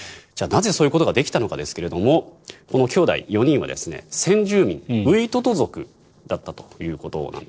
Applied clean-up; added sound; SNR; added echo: neural separator model SepFormer DNS4.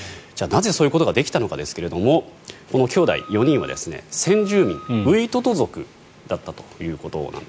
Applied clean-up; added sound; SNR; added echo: none; Wind instrument, woodwind instrument; 19 dB; none.